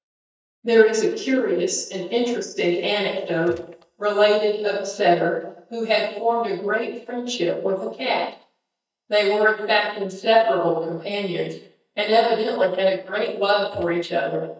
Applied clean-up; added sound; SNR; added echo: neural mask model DeepFilterNet 3.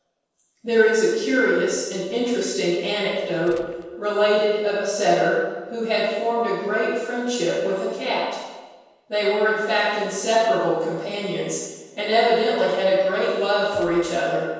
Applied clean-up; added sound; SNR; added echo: neural separator model SepFormer DNS4.